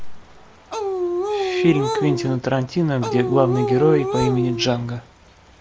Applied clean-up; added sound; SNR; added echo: none; Dog; 1 dB; none.